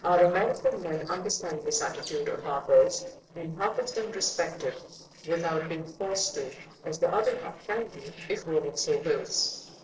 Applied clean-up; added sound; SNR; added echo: neural separator model SepFormer DNS4.